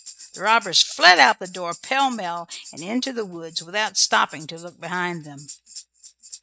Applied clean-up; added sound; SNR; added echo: neural mask model RNNoise.